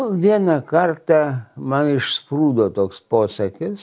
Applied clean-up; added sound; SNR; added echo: none; none; none; none.